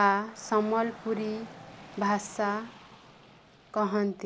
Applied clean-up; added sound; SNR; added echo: none; Rain / Dog; 18 dB; none.